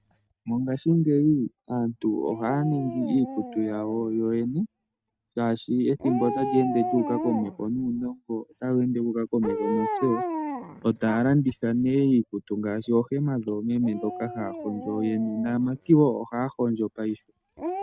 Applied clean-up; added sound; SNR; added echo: neural mask model RNNoise.